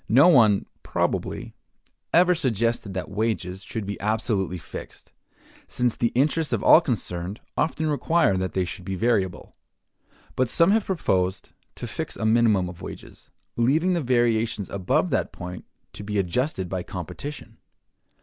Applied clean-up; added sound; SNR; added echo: none; none; none; none.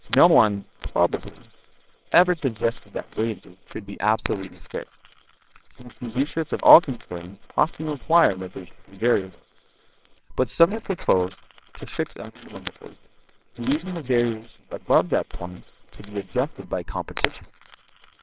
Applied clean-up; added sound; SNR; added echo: neural separator model SepFormer WHAMR!.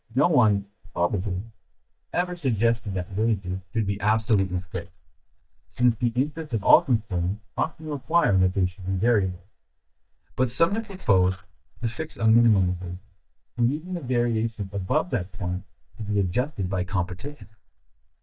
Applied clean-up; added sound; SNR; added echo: neural mask model DeepFilterNet 3.